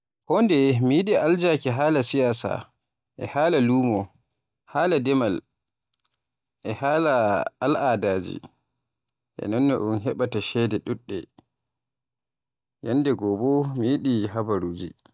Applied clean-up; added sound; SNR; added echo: none; none; none; none.